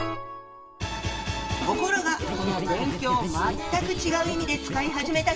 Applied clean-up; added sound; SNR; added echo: none; Scratching (performance technique); 7 dB; reverberation time 3.0 s.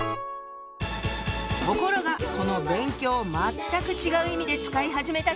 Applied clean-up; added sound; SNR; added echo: none; none; none; none.